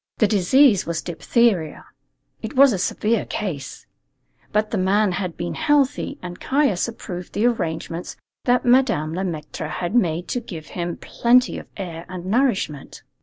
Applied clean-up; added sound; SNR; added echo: none; none; none; none.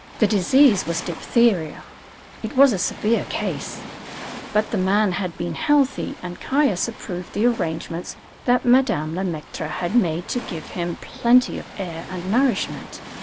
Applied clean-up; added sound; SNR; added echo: none; Waves, surf; 16 dB; none.